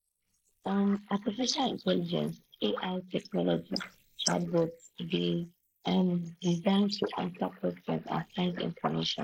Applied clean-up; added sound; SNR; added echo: neural mask model Resemble Enhance denoiser.